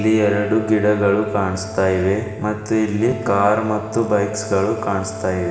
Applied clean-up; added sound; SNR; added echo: none; Wind instrument, woodwind instrument; 14 dB; reverberation time 2.0 s.